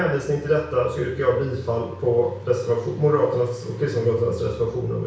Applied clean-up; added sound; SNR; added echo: none; Engine; 15 dB; reverberation time 0.6 s.